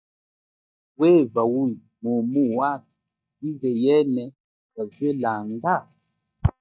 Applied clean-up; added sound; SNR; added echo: neural mask model DeepFilterNet 3.